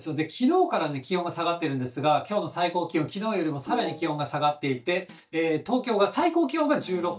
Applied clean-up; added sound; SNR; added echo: neural mask model DeepFilterNet 3.